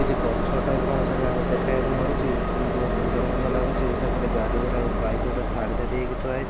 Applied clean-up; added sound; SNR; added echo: none; Train; -5 dB; none.